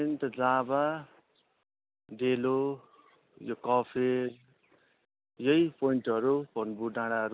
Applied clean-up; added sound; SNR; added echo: none; none; none; none.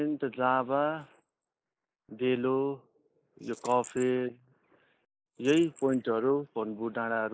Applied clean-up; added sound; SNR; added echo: neural mask model Resemble Enhance denoiser.